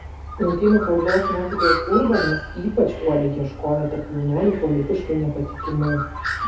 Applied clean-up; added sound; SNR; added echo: none; Bird; 7 dB; reverberation time 0.5 s.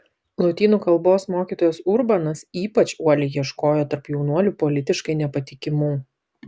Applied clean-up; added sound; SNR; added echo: none; none; none; none.